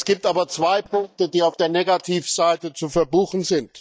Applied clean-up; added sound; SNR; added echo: neural mask model DeepFilterNet 3.